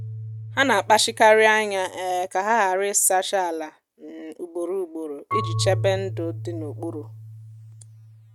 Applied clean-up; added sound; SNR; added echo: neural mask model RNNoise.